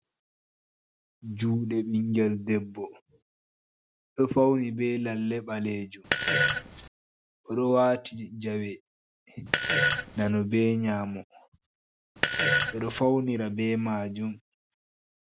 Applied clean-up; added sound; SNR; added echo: none; Fart; -3 dB; none.